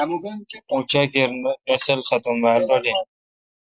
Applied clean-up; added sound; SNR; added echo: neural mask model Resemble Enhance denoiser.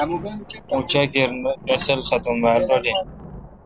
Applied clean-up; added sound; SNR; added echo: none; Thunder; 17 dB; none.